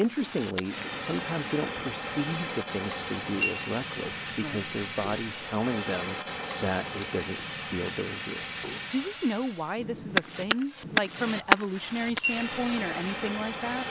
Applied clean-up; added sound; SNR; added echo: none; Fire + Coin (dropping) / Glass; 2 dB; none.